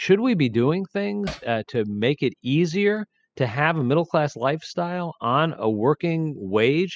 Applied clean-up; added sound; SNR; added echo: classical method spectral subtraction.